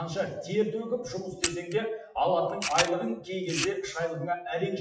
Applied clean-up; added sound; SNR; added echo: classical method WPE with log-MMSE.